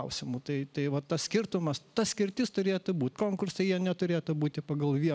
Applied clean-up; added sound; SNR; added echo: none; none; none; none.